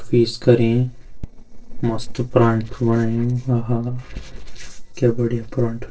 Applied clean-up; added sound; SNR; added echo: neural separator model SepFormer DNS4.